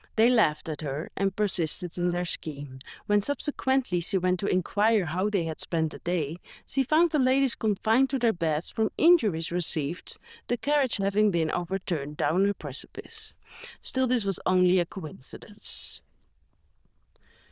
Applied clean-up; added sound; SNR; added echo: neural diffusion model UNIVERSE++.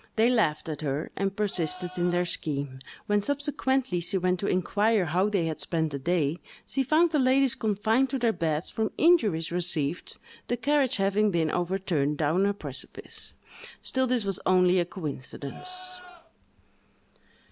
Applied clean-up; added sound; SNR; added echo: none; Livestock, farm animals, working animals; 19 dB; none.